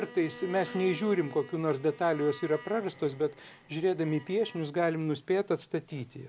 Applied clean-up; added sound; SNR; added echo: none; Bowed string instrument; 19 dB; none.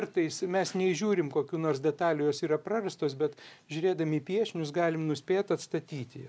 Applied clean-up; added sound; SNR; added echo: none; none; none; none.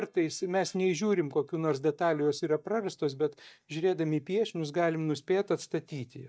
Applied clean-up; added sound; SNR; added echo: neural mask model DeepFilterNet 3.